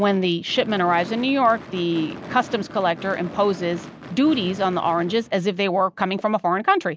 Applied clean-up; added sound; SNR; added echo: none; Gunshot, gunfire / Fireworks; 16 dB; none.